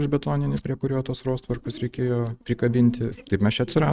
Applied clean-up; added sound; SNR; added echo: neural mask model RNNoise.